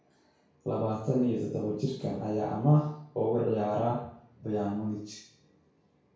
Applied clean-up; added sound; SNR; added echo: none; none; none; reverberation time 0.6 s.